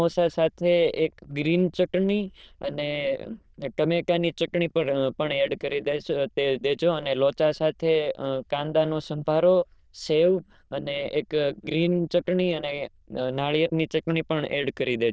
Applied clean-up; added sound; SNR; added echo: neural diffusion model UNIVERSE++.